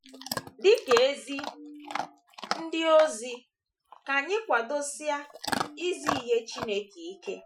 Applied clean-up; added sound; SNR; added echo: classical method Wiener filter.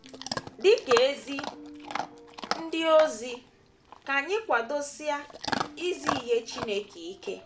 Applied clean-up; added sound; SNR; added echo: none; Chewing, mastication / Dog; 8 dB; none.